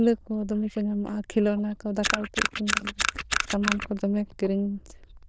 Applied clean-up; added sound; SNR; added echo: neural diffusion model UNIVERSE++.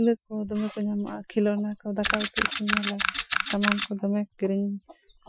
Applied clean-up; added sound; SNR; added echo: classical method Wiener filter.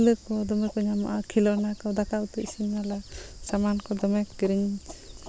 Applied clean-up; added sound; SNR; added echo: none; none; none; none.